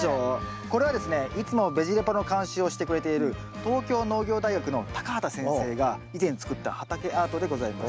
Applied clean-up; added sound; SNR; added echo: none; Wind chime; 19 dB; none.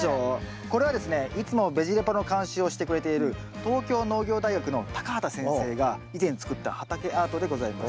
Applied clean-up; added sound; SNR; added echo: none; none; none; none.